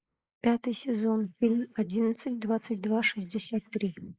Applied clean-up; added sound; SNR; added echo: neural mask model Resemble Enhance denoiser.